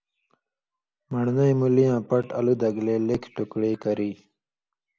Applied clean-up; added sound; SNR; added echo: none; none; none; none.